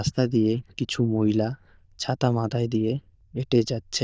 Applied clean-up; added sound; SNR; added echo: neural diffusion model UNIVERSE++.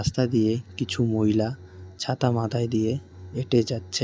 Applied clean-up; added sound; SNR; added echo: none; Bowed string instrument; 18 dB; none.